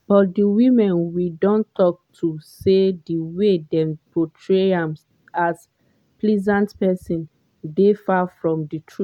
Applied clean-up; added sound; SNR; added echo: none; none; none; none.